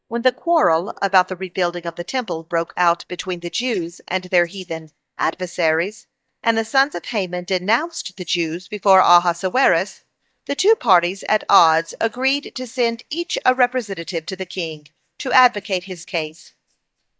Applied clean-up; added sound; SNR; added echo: neural mask model DeepFilterNet 3.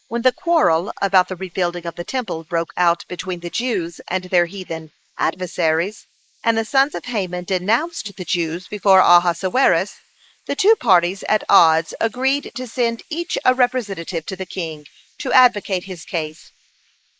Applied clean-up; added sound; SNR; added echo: neural mask model Resemble Enhance denoiser.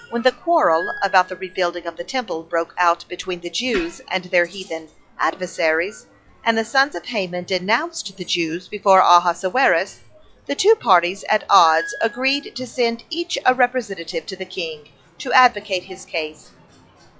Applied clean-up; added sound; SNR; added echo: classical method log-MMSE.